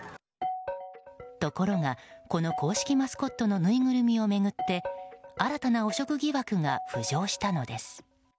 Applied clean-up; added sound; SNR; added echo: none; none; none; none.